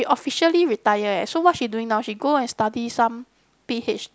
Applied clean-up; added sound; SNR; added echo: none; none; none; none.